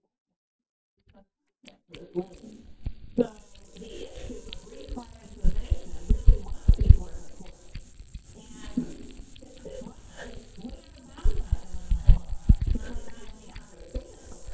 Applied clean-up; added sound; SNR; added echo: neural mask model DeepFilterNet 3.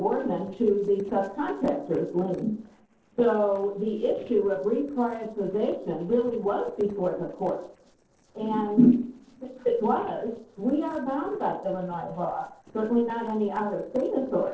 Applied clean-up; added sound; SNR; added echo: neural separator model SepFormer DNS4.